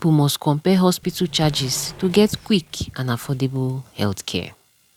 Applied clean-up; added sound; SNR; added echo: none; Sliding door; 20 dB; none.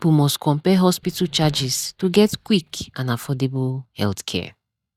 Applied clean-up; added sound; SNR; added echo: neural mask model DeepFilterNet 3.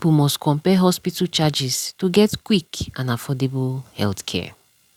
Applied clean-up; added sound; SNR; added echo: none; none; none; none.